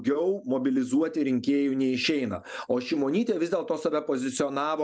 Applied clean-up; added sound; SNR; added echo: none; none; none; none.